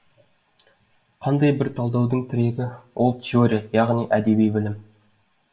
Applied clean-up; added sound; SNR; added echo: none; none; none; reverberation time 0.3 s.